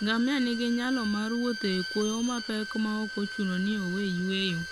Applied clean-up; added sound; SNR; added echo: none; Bowed string instrument; 9 dB; none.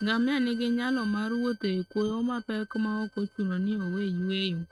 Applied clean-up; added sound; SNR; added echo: neural mask model RNNoise.